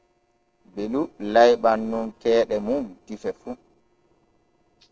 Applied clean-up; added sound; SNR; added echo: neural separator model SepFormer DNS4.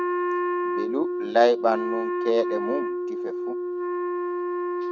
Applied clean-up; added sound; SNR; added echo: neural mask model RNNoise.